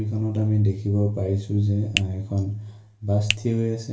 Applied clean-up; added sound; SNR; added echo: none; Finger snapping; 8 dB; reverberation time 0.4 s.